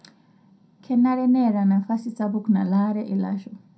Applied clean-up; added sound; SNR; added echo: none; none; none; reverberation time 0.2 s.